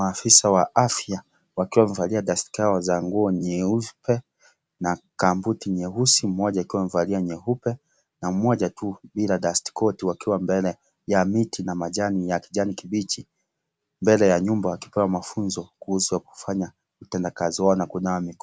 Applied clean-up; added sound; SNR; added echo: none; none; none; none.